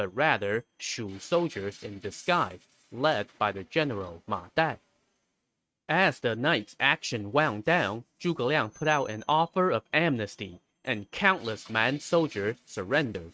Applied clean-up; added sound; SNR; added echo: neural mask model RNNoise.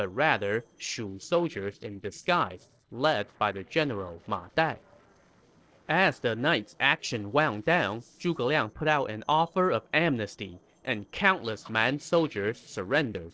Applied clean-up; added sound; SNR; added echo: neural separator model SepFormer DNS4.